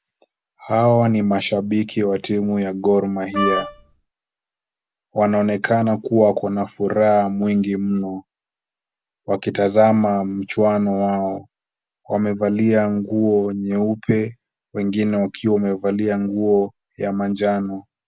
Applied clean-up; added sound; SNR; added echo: none; Wind instrument, woodwind instrument; 5 dB; none.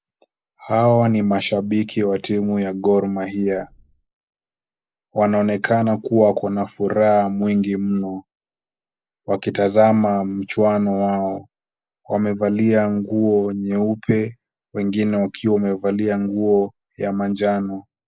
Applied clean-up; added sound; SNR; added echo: neural mask model Resemble Enhance denoiser.